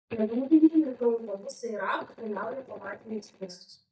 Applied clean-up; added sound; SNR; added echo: neural mask model DeepFilterNet 3.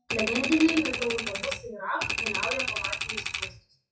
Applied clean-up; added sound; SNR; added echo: classical method WPE with log-MMSE.